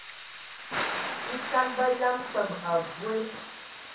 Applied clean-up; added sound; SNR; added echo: none; Thunder / Rain; 6 dB; reverberation time 0.6 s.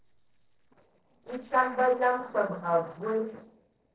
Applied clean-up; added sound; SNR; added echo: neural separator model SepFormer DNS4.